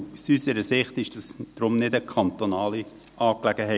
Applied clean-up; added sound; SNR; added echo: none; none; none; none.